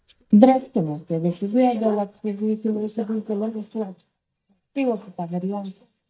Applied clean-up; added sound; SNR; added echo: neural mask model DeepFilterNet 3.